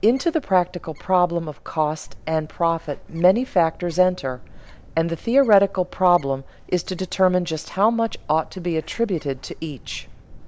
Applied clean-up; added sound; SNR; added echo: none; Bird; 19 dB; none.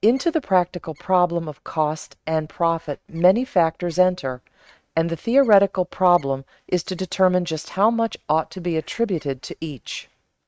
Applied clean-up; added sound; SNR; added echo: neural mask model RNNoise.